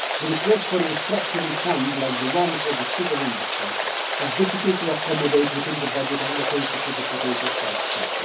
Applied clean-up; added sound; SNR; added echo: none; Rain; 0 dB; reverberation time 0.3 s.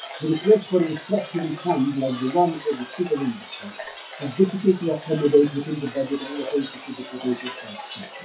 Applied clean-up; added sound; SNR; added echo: classical method WPE with log-MMSE.